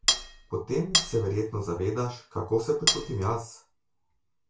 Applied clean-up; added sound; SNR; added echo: none; Cutlery, silverware; -2 dB; reverberation time 0.2 s.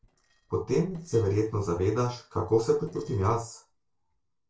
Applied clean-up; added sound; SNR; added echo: neural separator model SepFormer DNS4.